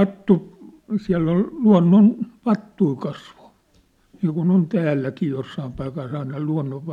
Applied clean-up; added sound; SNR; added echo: none; none; none; none.